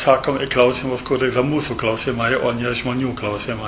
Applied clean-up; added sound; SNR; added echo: none; none; none; none.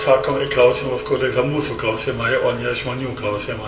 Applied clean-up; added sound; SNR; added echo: none; Chink, clink; 12 dB; reverberation time 1.6 s.